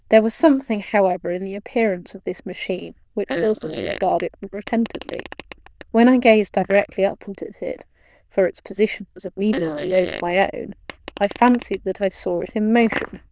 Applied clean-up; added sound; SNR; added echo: neural diffusion model UNIVERSE++.